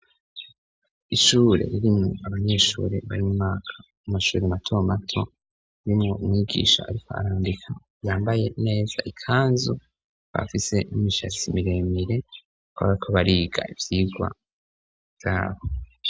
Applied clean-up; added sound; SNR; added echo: none; none; none; none.